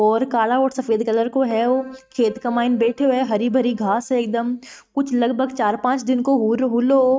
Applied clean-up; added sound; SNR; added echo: neural mask model RNNoise.